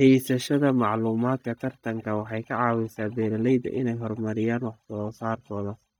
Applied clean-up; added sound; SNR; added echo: neural mask model DeepFilterNet 3.